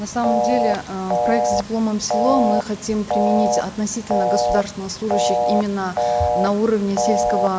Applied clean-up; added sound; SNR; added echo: none; Telephone; -1 dB; none.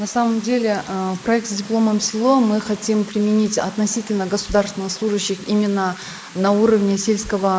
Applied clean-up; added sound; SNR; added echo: neural mask model Resemble Enhance denoiser.